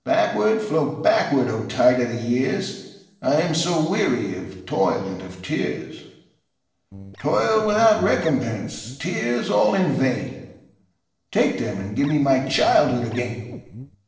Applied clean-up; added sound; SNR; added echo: neural separator model SepFormer DNS4.